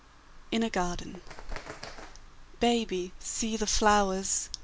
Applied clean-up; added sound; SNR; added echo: none; Bird; 18 dB; none.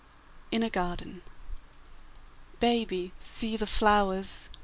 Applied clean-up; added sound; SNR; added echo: none; none; none; none.